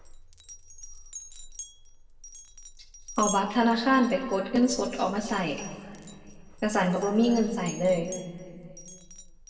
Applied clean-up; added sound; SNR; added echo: none; Glass; 15 dB; reverberation time 1.7 s.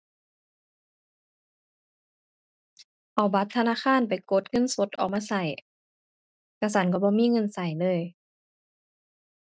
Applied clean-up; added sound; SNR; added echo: none; none; none; none.